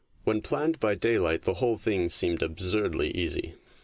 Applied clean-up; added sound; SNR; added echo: neural mask model Resemble Enhance denoiser.